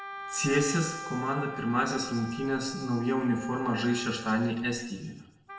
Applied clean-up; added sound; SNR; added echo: none; Wind instrument, woodwind instrument; 12 dB; reverberation time 1.0 s.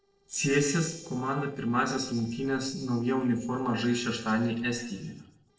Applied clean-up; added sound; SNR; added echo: neural separator model SepFormer DNS4.